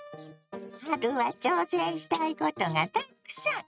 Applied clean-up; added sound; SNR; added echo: neural mask model RNNoise.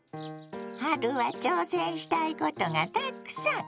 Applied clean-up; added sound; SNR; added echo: none; none; none; none.